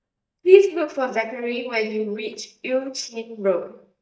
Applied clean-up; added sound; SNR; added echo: neural mask model DeepFilterNet 3.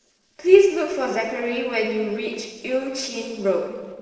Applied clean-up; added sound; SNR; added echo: neural separator model SepFormer DNS4.